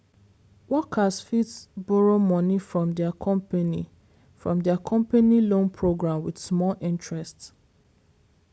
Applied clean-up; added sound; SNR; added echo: none; none; none; none.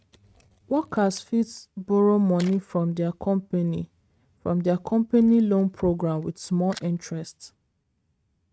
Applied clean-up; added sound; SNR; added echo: neural mask model RNNoise.